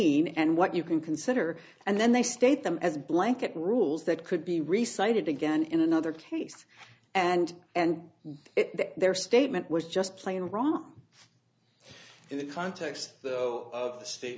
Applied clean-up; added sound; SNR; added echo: none; none; none; none.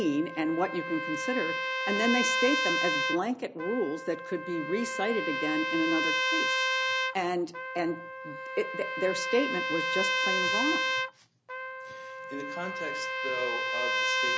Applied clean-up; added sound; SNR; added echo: none; Trumpet; -1 dB; none.